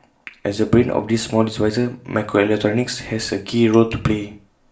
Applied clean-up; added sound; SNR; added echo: none; none; none; reverberation time 0.4 s.